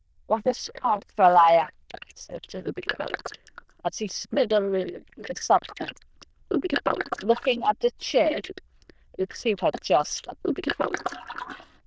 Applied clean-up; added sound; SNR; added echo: neural diffusion model UNIVERSE++.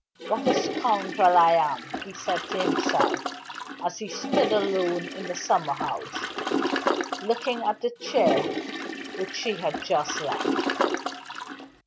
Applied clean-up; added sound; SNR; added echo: none; Toilet flush; 2 dB; none.